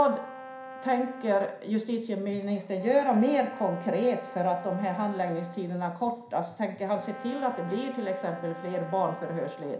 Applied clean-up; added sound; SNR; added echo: none; Brass instrument; 14 dB; reverberation time 0.5 s.